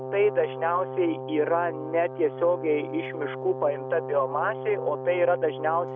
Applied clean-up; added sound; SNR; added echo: none; Brass instrument; 8 dB; none.